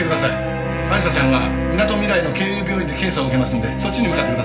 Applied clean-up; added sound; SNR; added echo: none; Wind instrument, woodwind instrument; 9 dB; reverberation time 0.4 s.